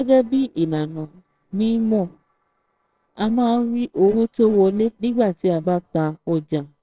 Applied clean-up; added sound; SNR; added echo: neural separator model SepFormer WHAMR!.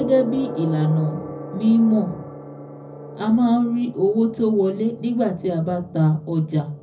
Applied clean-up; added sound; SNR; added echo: none; Gong; 14 dB; reverberation time 0.4 s.